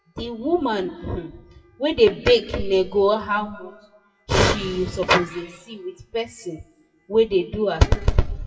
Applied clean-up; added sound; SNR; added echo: classical method WPE with log-MMSE.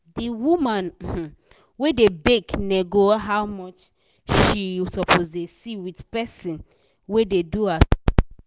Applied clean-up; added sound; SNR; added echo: none; none; none; none.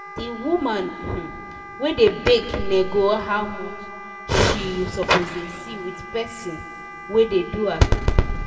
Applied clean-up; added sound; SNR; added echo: none; Wind instrument, woodwind instrument; 15 dB; reverberation time 1.7 s.